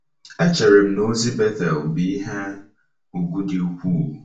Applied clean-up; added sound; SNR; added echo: none; none; none; reverberation time 0.3 s.